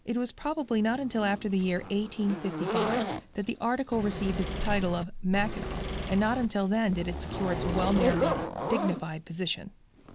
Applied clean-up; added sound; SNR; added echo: none; Zipper (clothing) + Engine / Mechanisms; 4 dB; none.